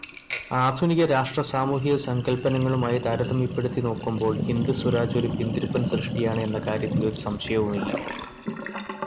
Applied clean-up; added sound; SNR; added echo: none; Sink (filling or washing); 6 dB; none.